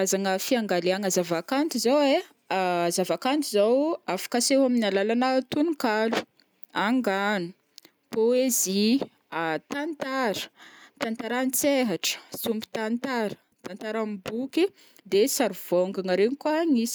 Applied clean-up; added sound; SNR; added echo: none; none; none; none.